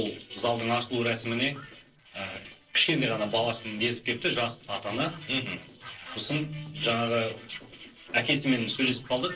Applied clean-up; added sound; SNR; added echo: neural separator model SepFormer DNS4.